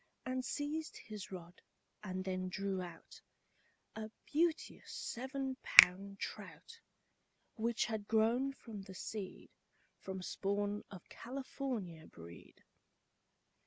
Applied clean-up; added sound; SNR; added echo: none; Finger snapping; -4 dB; none.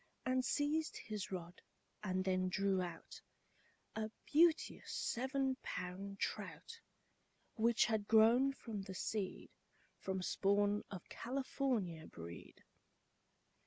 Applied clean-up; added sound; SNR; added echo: none; none; none; none.